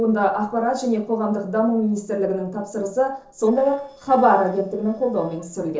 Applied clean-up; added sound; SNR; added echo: neural separator model SepFormer DNS4.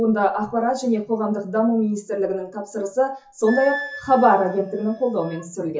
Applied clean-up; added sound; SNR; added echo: classical method WPE with log-MMSE.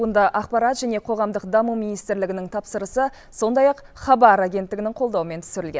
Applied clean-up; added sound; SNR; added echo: none; none; none; none.